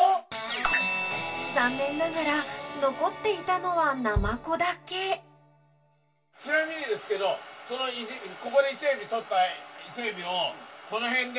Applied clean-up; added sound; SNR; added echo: none; Bass drum; 8 dB; reverberation time 0.2 s.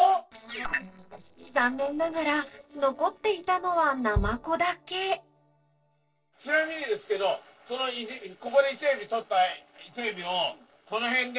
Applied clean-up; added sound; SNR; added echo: neural separator model SepFormer DNS4.